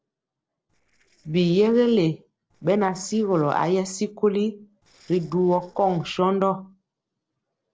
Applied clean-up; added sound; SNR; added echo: neural separator model SepFormer DNS4.